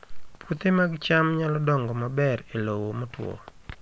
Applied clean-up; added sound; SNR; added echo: none; none; none; none.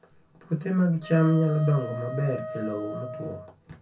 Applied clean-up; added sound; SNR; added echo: none; Wind instrument, woodwind instrument; 11 dB; reverberation time 0.3 s.